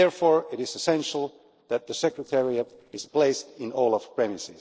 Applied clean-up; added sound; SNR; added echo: neural separator model SepFormer DNS4.